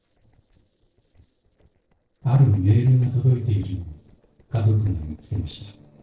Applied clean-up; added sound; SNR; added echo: neural separator model SepFormer DNS4.